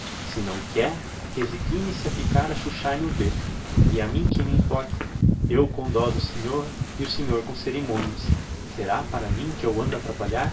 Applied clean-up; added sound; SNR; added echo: none; Wind / Ocean; -2 dB; reverberation time 0.2 s.